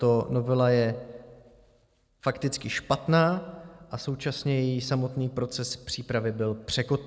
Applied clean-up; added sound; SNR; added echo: none; none; none; none.